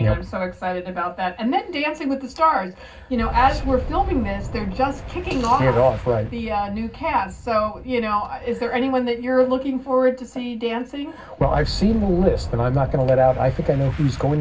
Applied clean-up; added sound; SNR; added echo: none; Boom; 11 dB; reverberation time 0.4 s.